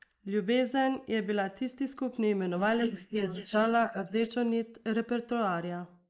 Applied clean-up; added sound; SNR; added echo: neural mask model Resemble Enhance denoiser.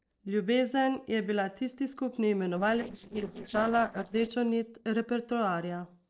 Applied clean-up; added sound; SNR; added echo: neural separator model SepFormer DNS4.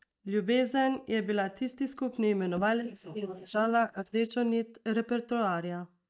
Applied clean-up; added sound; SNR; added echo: neural mask model DeepFilterNet 3.